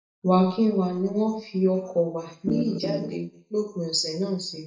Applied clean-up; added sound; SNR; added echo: neural mask model DeepFilterNet 3.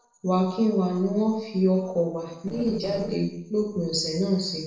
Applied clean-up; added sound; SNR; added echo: neural separator model SepFormer DNS4.